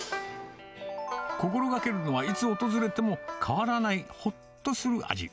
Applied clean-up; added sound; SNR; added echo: none; Wind instrument, woodwind instrument; 15 dB; none.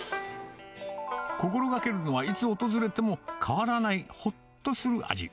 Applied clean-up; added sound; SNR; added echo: none; none; none; none.